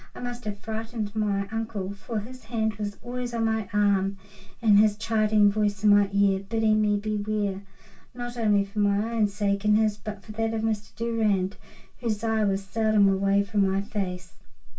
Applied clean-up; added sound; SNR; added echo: none; none; none; reverberation time 0.2 s.